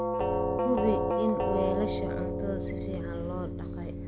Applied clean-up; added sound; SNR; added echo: none; Doorbell; -4 dB; none.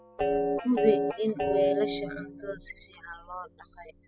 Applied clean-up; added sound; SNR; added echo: classical method spectral subtraction.